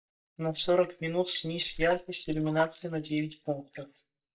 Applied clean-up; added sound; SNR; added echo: neural mask model DeepFilterNet 3.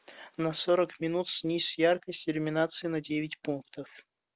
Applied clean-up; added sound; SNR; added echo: none; none; none; none.